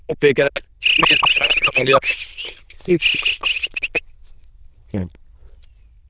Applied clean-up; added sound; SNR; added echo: neural diffusion model UNIVERSE++.